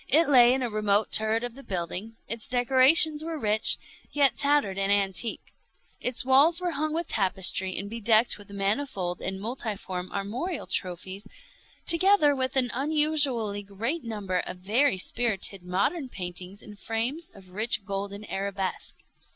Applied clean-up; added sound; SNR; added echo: none; none; none; none.